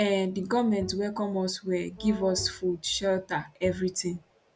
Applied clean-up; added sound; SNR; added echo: none; Brass instrument + Bowed string instrument; 16 dB; none.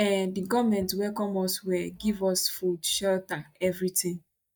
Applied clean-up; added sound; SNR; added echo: neural mask model DeepFilterNet 3.